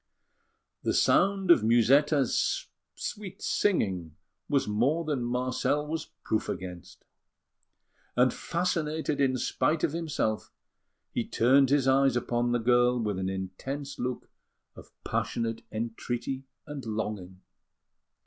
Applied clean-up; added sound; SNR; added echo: none; none; none; none.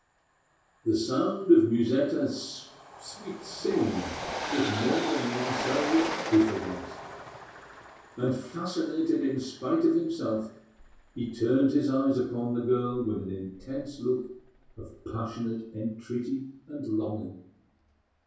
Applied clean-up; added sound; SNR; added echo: none; Train; 11 dB; reverberation time 0.6 s.